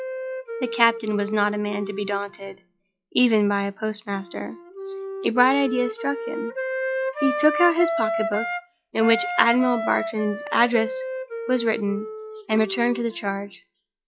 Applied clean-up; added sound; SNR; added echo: classical method log-MMSE.